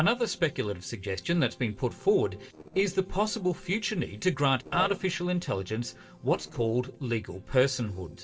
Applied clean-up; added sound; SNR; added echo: neural separator model SepFormer DNS4.